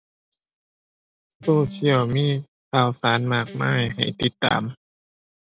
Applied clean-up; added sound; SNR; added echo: none; Guitar; 16 dB; none.